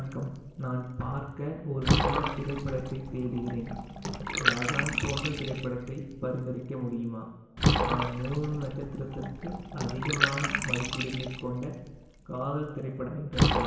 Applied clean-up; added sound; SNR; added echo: none; Bathtub (filling or washing) / Water; -2 dB; reverberation time 1.1 s.